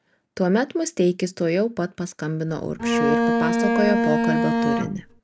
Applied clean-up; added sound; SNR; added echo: none; Bowed string instrument; -3 dB; none.